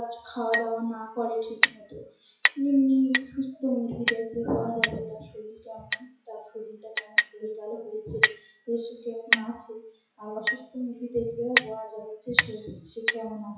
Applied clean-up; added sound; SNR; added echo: classical method WPE with log-MMSE.